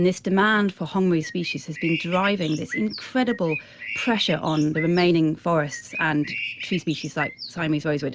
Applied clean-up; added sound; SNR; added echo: none; Bird; 11 dB; none.